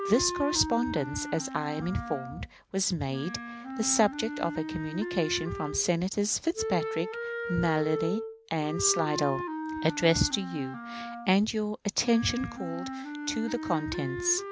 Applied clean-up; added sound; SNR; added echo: none; Wind instrument, woodwind instrument; 7 dB; none.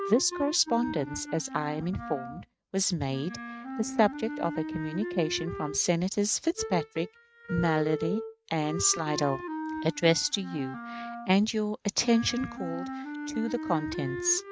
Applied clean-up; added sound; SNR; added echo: neural mask model RNNoise.